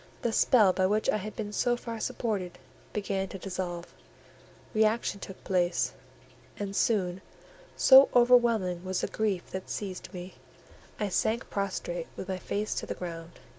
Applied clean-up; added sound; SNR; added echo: none; none; none; none.